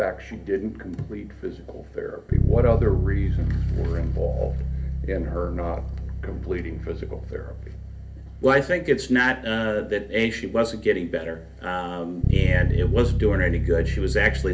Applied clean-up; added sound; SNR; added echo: none; Bass guitar; 0 dB; reverberation time 0.3 s.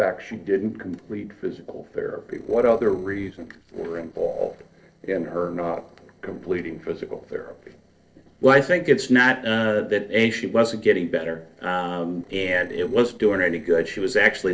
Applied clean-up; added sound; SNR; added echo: neural separator model SepFormer DNS4.